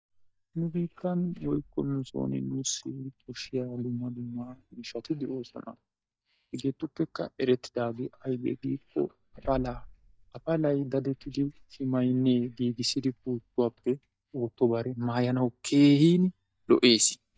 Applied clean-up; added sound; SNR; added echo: neural mask model DeepFilterNet 3.